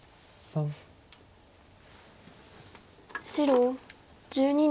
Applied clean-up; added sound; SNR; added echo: none; none; none; none.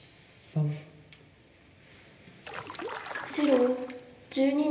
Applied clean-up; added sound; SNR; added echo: none; Stream; 10 dB; reverberation time 0.8 s.